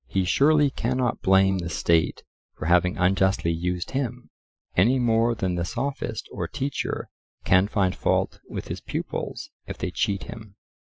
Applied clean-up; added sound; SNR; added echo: classical method Wiener filter.